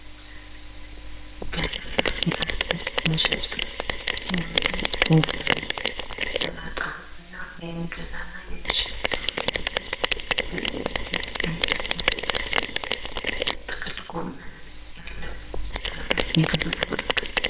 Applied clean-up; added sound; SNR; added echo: neural separator model SepFormer WHAMR!.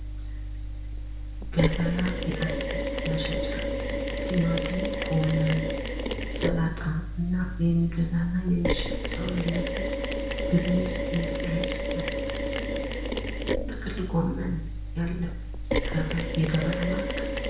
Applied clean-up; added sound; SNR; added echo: none; Mechanisms; 0 dB; reverberation time 0.5 s.